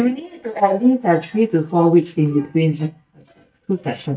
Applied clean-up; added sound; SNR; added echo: neural mask model DeepFilterNet 3.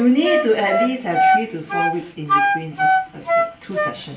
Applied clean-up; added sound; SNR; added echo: none; Wind instrument, woodwind instrument; -3 dB; reverberation time 0.8 s.